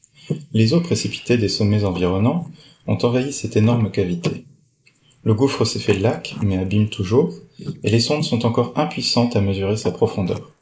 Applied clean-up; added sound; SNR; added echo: neural mask model Resemble Enhance denoiser.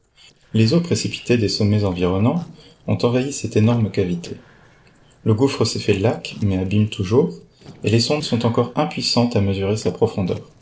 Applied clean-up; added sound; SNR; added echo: neural separator model SepFormer DNS4.